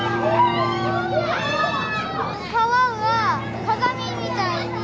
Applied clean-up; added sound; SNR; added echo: none; Bowed string instrument; 8 dB; none.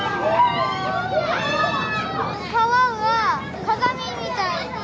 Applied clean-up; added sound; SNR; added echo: none; none; none; none.